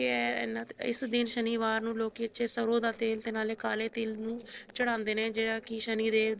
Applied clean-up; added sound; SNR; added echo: neural separator model SepFormer DNS4.